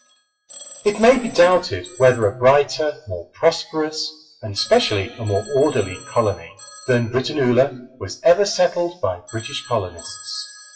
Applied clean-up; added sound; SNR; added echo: classical method WPE with log-MMSE.